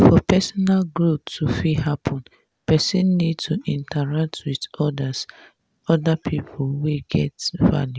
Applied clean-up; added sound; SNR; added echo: none; none; none; none.